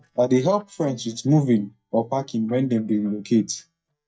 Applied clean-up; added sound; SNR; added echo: neural mask model DeepFilterNet 3.